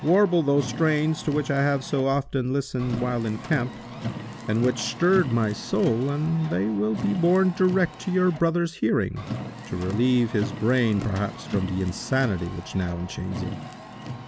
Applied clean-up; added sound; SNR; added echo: none; Car; 11 dB; none.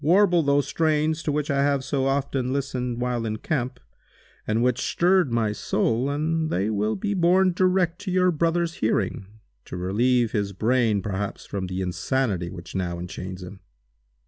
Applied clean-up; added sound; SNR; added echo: none; none; none; none.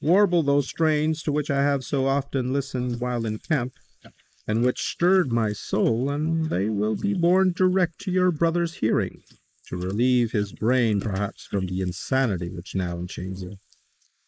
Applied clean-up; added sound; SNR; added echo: neural mask model Resemble Enhance denoiser.